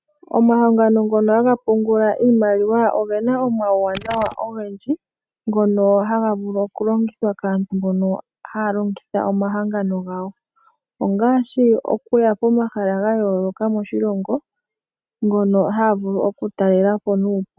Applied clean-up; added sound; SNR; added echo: neural mask model RNNoise.